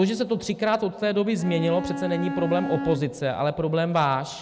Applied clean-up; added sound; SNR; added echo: none; Bowed string instrument; 7 dB; none.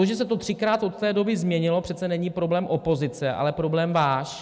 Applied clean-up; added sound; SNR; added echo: none; none; none; none.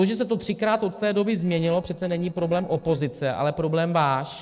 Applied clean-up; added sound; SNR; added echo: neural separator model SepFormer DNS4.